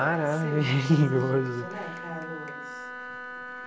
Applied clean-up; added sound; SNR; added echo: none; Wind instrument, woodwind instrument; 11 dB; none.